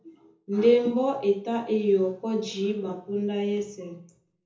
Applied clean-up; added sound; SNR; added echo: none; none; none; reverberation time 0.5 s.